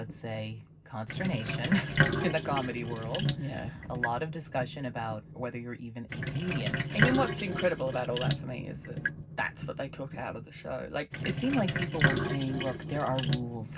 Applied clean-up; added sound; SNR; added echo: none; Sink (filling or washing); -1 dB; reverberation time 0.4 s.